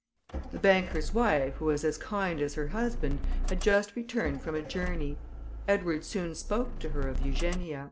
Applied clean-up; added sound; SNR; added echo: none; Motor vehicle (road); 2 dB; none.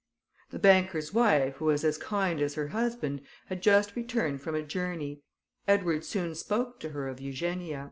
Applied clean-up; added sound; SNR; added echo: none; none; none; none.